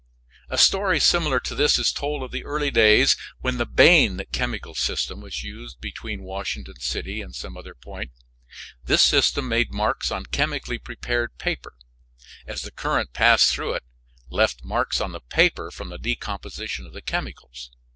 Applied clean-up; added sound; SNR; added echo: none; none; none; none.